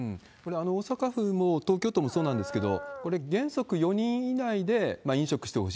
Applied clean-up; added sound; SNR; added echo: none; Dog; 12 dB; none.